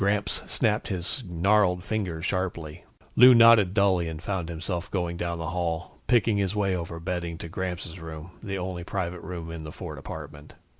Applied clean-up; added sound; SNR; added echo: none; none; none; none.